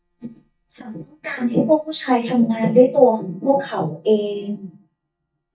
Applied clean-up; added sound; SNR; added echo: neural mask model DeepFilterNet 3.